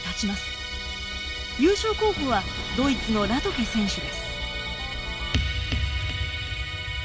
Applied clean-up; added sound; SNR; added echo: none; Musical instrument; 6 dB; none.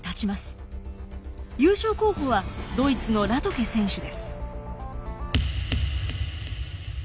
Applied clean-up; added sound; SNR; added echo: none; none; none; none.